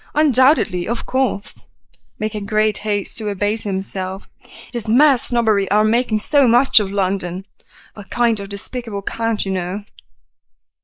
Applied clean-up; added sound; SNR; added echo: neural mask model Resemble Enhance denoiser.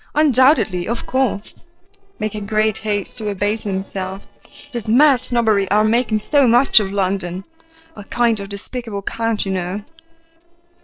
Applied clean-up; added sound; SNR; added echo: neural separator model SepFormer DNS4.